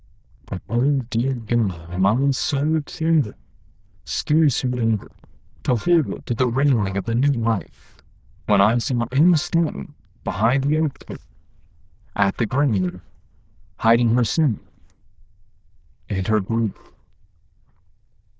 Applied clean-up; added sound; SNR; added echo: neural diffusion model UNIVERSE++.